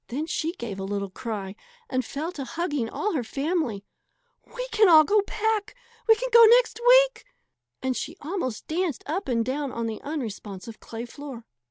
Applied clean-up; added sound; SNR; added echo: none; none; none; none.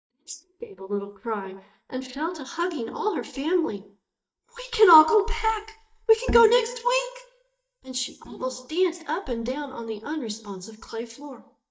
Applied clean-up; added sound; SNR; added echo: neural mask model DeepFilterNet 3.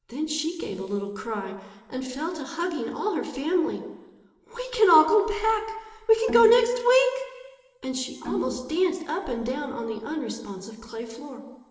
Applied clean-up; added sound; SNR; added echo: neural separator model SepFormer DNS4.